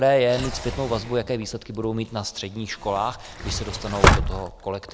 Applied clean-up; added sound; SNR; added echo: none; Sliding door; 1 dB; none.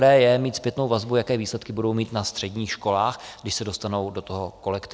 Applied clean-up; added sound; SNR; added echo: none; none; none; none.